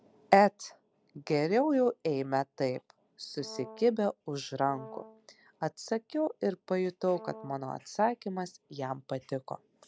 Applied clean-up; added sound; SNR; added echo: none; Brass instrument; 18 dB; none.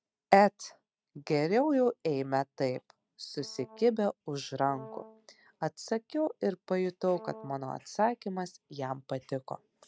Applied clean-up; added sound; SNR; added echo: neural mask model RNNoise.